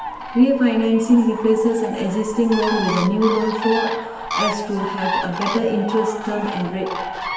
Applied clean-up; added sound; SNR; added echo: none; Bird; 7 dB; reverberation time 1.4 s.